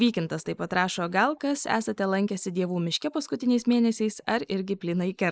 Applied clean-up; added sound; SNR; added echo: neural mask model Resemble Enhance denoiser.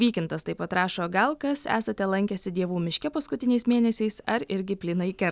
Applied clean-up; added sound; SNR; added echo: none; none; none; none.